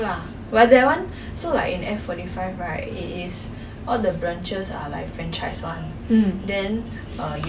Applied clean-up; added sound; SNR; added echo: none; none; none; none.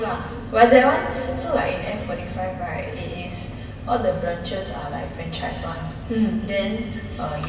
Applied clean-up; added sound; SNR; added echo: none; none; none; reverberation time 2.6 s.